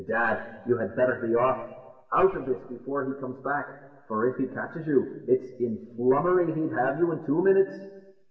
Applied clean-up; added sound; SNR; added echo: none; none; none; reverberation time 1.2 s.